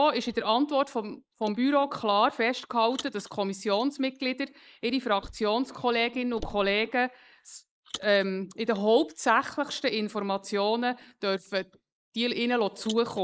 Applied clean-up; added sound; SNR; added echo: neural mask model Resemble Enhance denoiser.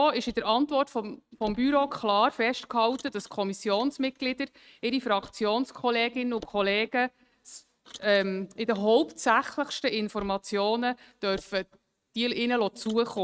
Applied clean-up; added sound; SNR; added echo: neural mask model RNNoise.